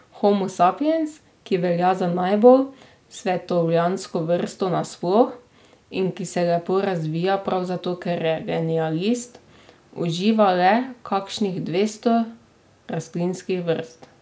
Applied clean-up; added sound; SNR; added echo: none; none; none; none.